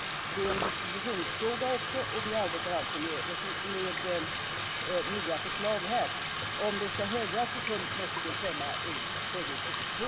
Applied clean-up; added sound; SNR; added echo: none; Bathtub (filling or washing); -3 dB; none.